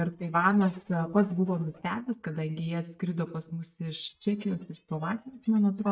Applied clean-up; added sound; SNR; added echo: neural mask model DeepFilterNet 3.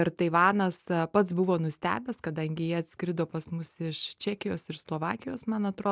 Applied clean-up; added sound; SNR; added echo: none; none; none; none.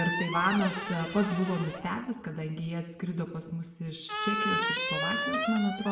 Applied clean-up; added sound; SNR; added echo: none; Squeak; 1 dB; reverberation time 0.8 s.